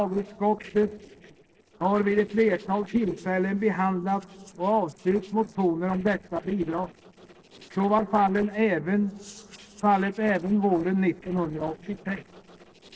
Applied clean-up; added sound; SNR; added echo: neural separator model SepFormer DNS4.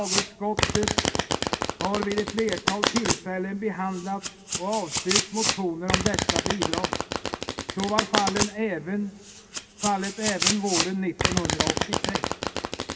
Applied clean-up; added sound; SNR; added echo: none; Domestic sounds, home sounds; -2 dB; reverberation time 2.4 s.